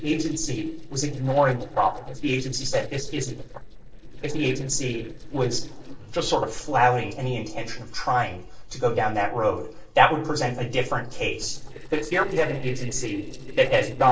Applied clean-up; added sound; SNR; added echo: neural separator model SepFormer DNS4.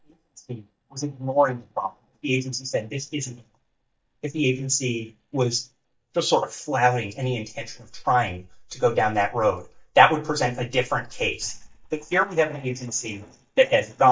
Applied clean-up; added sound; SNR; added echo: neural mask model DeepFilterNet 3.